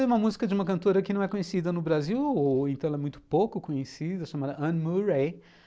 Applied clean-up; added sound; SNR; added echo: none; none; none; none.